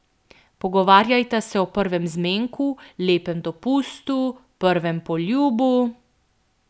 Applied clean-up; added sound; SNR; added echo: none; none; none; none.